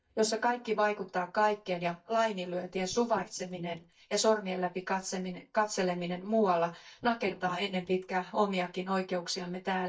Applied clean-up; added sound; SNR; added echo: neural mask model DeepFilterNet 3.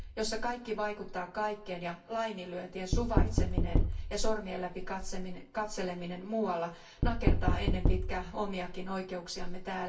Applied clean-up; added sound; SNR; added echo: none; Knock; -2 dB; reverberation time 0.3 s.